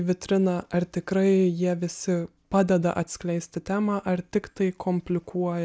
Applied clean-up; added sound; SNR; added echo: none; none; none; none.